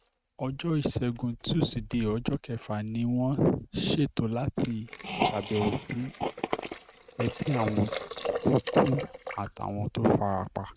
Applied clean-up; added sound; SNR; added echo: neural mask model RNNoise.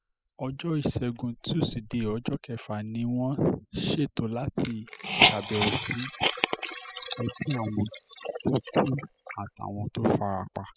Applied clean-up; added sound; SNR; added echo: classical method spectral subtraction.